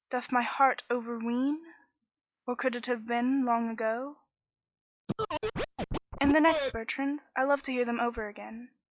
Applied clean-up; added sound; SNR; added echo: neural mask model Resemble Enhance denoiser.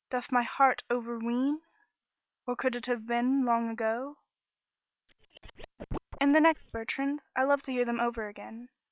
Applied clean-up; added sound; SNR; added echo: neural separator model SepFormer WHAM!.